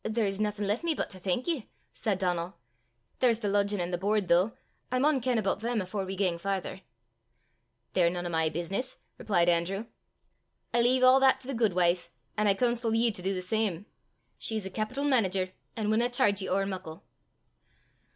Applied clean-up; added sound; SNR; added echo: none; none; none; none.